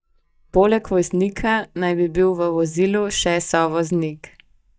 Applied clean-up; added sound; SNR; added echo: neural mask model DeepFilterNet 3.